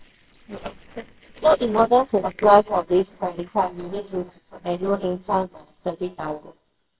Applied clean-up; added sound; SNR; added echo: neural separator model SepFormer WHAMR!.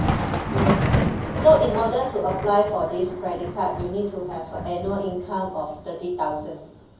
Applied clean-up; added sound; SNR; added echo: none; Thunder; 3 dB; reverberation time 0.6 s.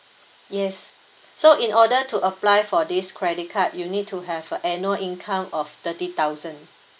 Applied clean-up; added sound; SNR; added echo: none; none; none; none.